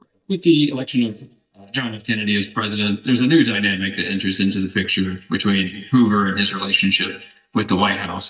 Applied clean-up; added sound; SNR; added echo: neural mask model DeepFilterNet 3.